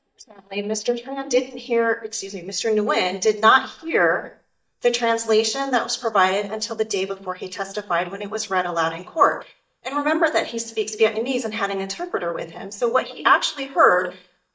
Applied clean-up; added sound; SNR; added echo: neural mask model DeepFilterNet 3.